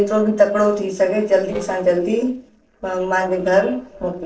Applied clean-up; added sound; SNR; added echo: neural separator model SepFormer DNS4.